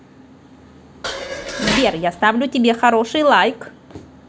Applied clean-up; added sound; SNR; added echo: none; Dishes, pots, and pans; 6 dB; none.